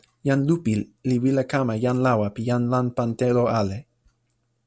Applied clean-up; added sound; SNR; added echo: none; none; none; none.